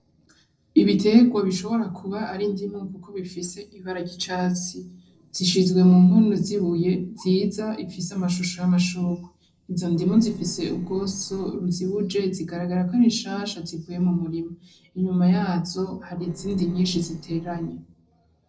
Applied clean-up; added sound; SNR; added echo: neural separator model SepFormer DNS4.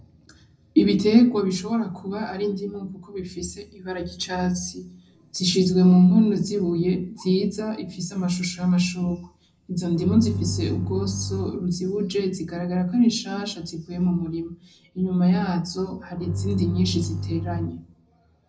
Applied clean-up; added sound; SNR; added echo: none; Bowed string instrument; 6 dB; reverberation time 0.4 s.